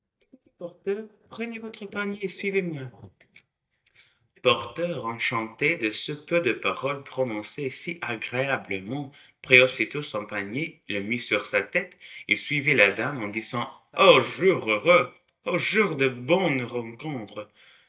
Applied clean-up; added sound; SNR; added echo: neural mask model DeepFilterNet 3.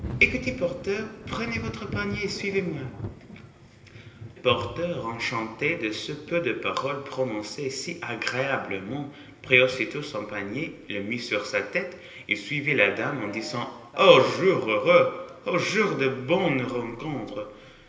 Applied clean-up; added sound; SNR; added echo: none; Thunder / Rain; 16 dB; reverberation time 1.4 s.